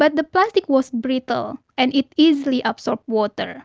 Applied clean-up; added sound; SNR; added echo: none; none; none; none.